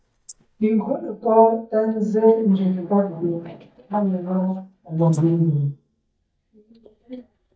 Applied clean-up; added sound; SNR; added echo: neural mask model DeepFilterNet 3.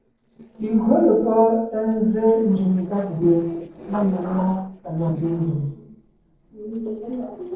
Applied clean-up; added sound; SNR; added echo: neural separator model SepFormer DNS4.